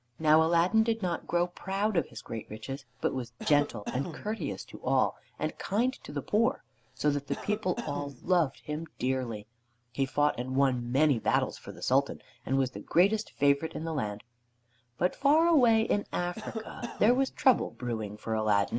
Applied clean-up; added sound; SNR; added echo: none; Cough; 12 dB; none.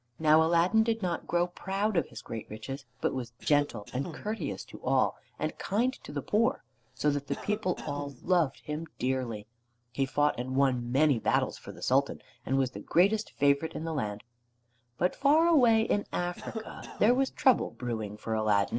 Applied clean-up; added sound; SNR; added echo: neural separator model SepFormer DNS4.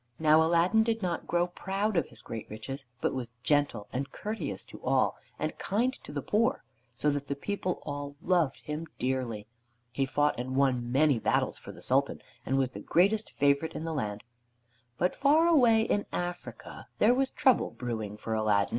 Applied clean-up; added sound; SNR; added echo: none; none; none; none.